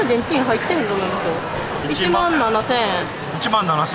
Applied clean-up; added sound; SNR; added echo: none; Bird; 20 dB; none.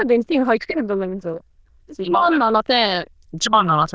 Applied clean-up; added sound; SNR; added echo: neural diffusion model UNIVERSE++.